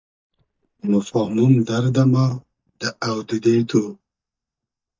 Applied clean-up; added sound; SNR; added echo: neural mask model DeepFilterNet 3.